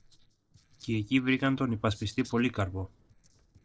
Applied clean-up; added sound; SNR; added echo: neural separator model SepFormer DNS4.